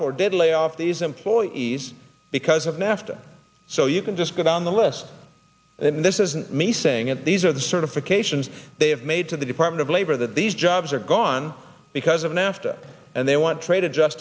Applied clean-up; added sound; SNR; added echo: none; none; none; none.